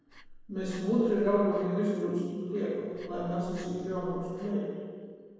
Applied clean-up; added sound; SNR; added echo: neural separator model SepFormer DNS4.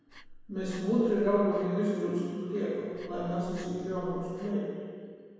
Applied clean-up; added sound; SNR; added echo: none; Breathing; 17 dB; reverberation time 1.9 s.